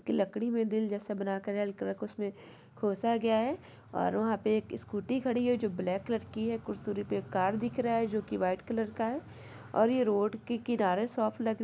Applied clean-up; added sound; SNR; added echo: none; none; none; none.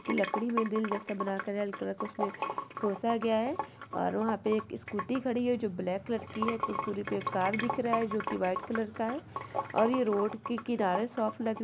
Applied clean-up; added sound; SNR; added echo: none; Sink (filling or washing) / Water; 7 dB; none.